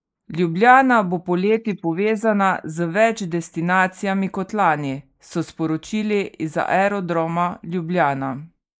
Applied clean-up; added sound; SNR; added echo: neural mask model Resemble Enhance denoiser.